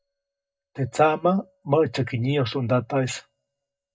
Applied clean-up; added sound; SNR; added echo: neural mask model DeepFilterNet 3.